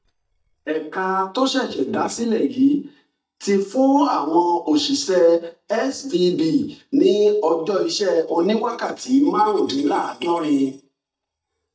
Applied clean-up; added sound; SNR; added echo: neural mask model DeepFilterNet 3.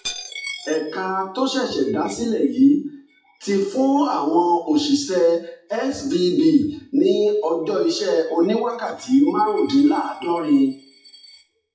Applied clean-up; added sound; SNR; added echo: classical method WPE with log-MMSE.